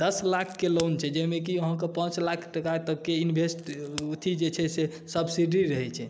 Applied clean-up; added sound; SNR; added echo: none; Crack; 19 dB; none.